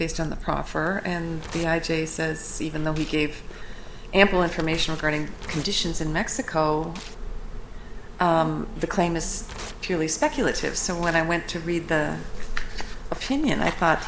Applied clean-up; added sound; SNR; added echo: none; Insect + Tearing; 18 dB; none.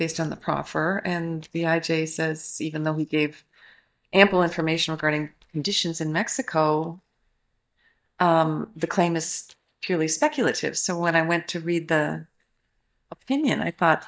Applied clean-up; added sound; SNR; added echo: neural mask model DeepFilterNet 3.